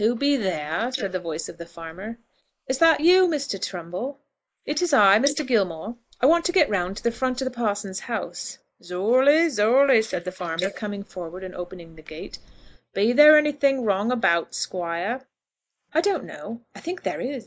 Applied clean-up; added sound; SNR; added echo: neural mask model Resemble Enhance denoiser.